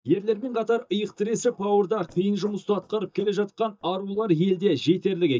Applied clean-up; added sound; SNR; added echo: neural mask model DeepFilterNet 3.